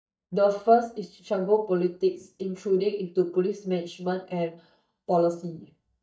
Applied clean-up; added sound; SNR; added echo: neural mask model DeepFilterNet 3.